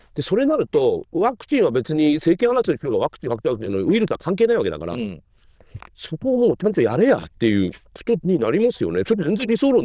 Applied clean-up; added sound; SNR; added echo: neural diffusion model UNIVERSE++.